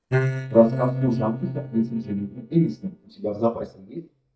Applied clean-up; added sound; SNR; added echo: neural mask model DeepFilterNet 3.